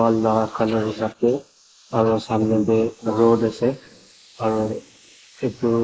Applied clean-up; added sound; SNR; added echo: neural mask model Resemble Enhance denoiser.